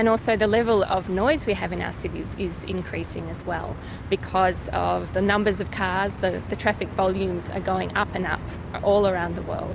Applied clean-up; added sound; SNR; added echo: none; none; none; none.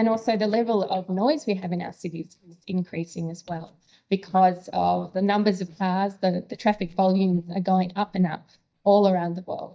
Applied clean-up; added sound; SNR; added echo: neural mask model DeepFilterNet 3.